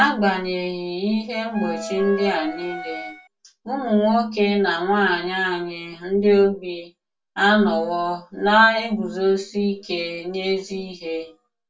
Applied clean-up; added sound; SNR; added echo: none; Wind instrument, woodwind instrument; 11 dB; reverberation time 0.1 s.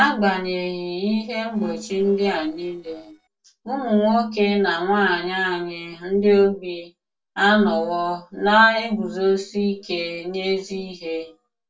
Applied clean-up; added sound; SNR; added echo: neural separator model SepFormer DNS4.